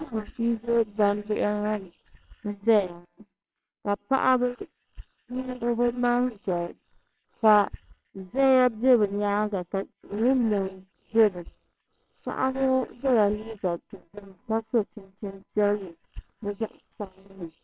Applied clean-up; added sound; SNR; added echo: neural separator model SepFormer WHAMR!.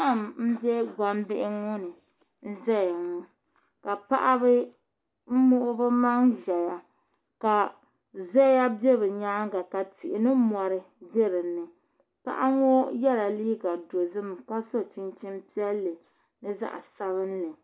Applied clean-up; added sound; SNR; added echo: none; none; none; none.